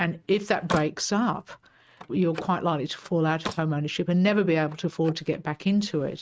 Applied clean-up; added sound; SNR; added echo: neural mask model RNNoise.